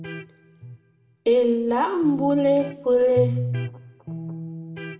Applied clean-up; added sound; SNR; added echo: none; Electric guitar; 9 dB; reverberation time 0.8 s.